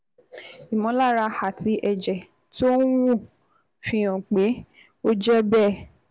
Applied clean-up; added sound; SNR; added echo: none; none; none; none.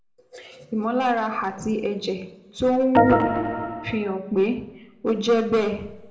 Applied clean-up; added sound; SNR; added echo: none; Organ; -3 dB; reverberation time 0.8 s.